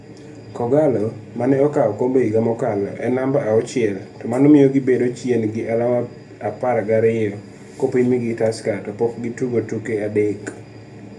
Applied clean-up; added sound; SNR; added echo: none; none; none; reverberation time 0.3 s.